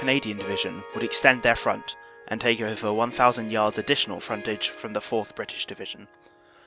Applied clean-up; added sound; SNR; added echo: none; Harp; 14 dB; none.